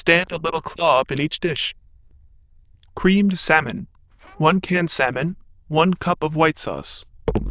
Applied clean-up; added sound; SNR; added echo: neural diffusion model UNIVERSE++.